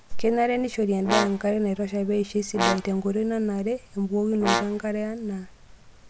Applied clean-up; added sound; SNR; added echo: none; Brass instrument; 5 dB; none.